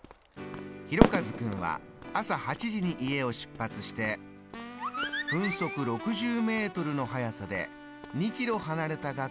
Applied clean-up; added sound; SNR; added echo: none; Fireworks; -2 dB; none.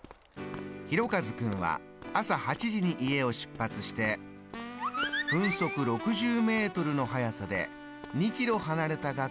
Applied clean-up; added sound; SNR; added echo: none; none; none; none.